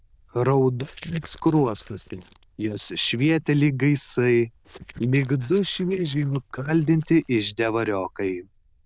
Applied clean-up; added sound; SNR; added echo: neural diffusion model UNIVERSE++.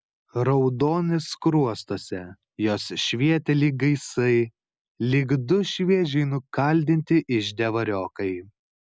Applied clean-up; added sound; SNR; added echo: none; none; none; none.